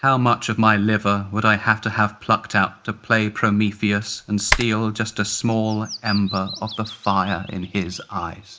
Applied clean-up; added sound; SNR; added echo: none; Typing; 7 dB; none.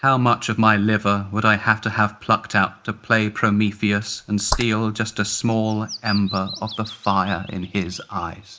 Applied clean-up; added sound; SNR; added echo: neural mask model Resemble Enhance denoiser.